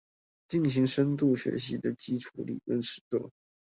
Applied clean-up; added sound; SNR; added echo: none; none; none; none.